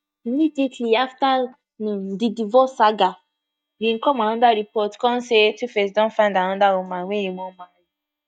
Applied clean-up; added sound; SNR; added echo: neural mask model DeepFilterNet 3.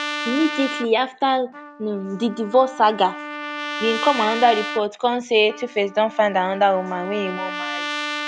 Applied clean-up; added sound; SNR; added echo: none; Trumpet; 9 dB; none.